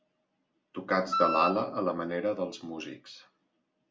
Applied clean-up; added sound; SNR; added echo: none; Wind instrument, woodwind instrument; 0 dB; none.